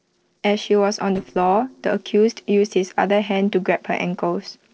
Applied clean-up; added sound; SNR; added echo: neural separator model SepFormer DNS4.